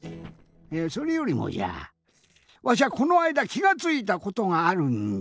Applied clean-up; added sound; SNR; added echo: neural separator model SepFormer DNS4.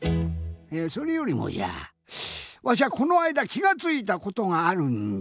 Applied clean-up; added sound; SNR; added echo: none; none; none; none.